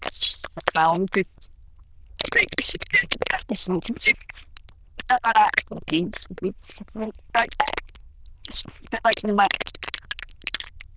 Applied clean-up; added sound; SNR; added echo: neural diffusion model UNIVERSE++.